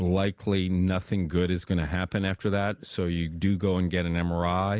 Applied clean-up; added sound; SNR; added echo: none; none; none; none.